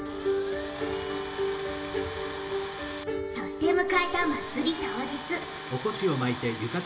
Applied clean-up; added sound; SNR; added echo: none; Tools; 10 dB; reverberation time 1.9 s.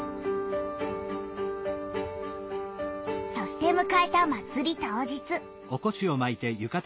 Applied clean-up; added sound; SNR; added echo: none; none; none; none.